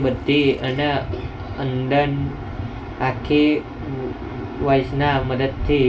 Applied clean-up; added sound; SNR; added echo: none; Toilet flush; 19 dB; reverberation time 0.3 s.